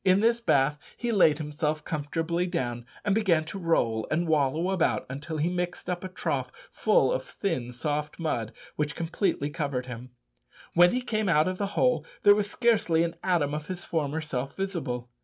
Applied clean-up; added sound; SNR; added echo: none; none; none; none.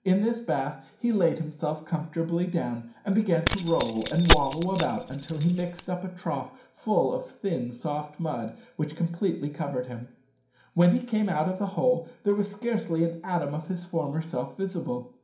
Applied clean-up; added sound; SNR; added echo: none; Keys jangling; 0 dB; reverberation time 0.5 s.